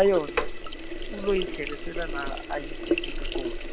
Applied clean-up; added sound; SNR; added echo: none; Sink (filling or washing); 0 dB; none.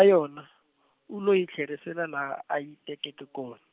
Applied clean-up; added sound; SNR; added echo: none; none; none; none.